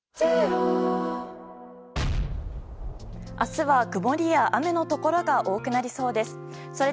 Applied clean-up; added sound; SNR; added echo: none; Explosion; 6 dB; none.